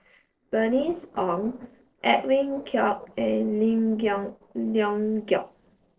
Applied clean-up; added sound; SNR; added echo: neural separator model SepFormer DNS4.